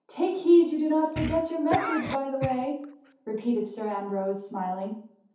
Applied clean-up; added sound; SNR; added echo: none; Cough; 10 dB; reverberation time 0.6 s.